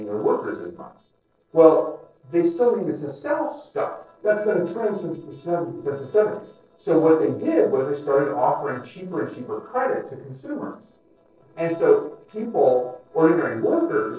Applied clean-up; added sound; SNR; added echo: neural separator model SepFormer DNS4.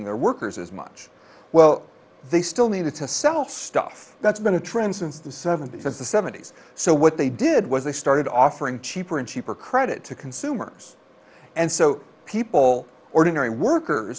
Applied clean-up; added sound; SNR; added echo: none; none; none; none.